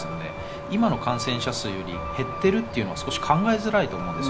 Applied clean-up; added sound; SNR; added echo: none; Truck; 8 dB; none.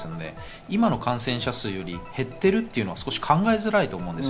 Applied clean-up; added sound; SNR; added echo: none; none; none; none.